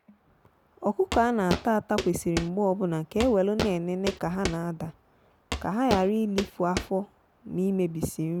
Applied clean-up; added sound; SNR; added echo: none; Walk, footsteps; 7 dB; none.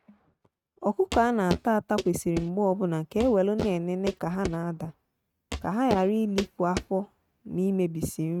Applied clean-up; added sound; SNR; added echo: neural mask model RNNoise.